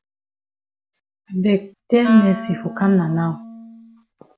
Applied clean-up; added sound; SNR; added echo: none; Wind instrument, woodwind instrument; 11 dB; none.